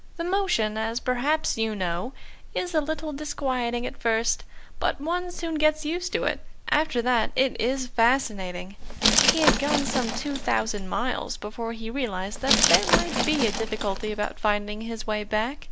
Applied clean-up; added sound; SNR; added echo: none; Glass; 1 dB; none.